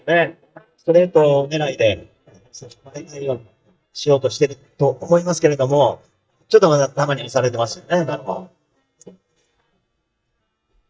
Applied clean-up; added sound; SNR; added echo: neural mask model DeepFilterNet 3.